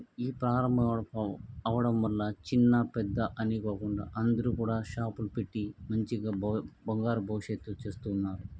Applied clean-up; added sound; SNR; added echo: none; none; none; none.